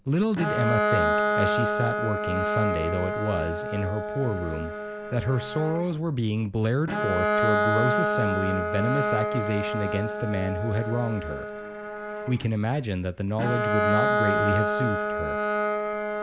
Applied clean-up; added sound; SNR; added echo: none; Bowed string instrument; -1 dB; none.